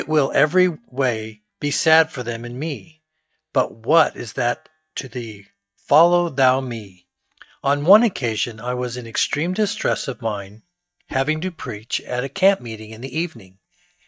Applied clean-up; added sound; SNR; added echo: neural mask model DeepFilterNet 3.